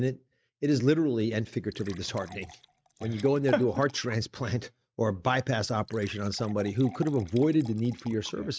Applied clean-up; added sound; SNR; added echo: neural mask model RNNoise.